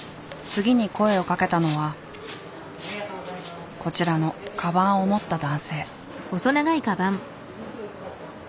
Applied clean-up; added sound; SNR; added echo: none; Tap / Glass; 19 dB; none.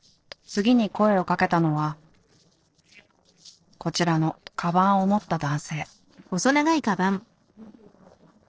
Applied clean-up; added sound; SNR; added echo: neural separator model SepFormer DNS4.